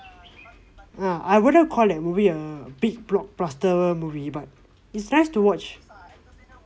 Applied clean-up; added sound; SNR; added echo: none; none; none; none.